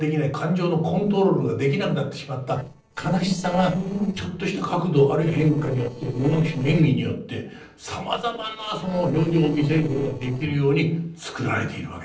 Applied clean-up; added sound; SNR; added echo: neural separator model SepFormer DNS4.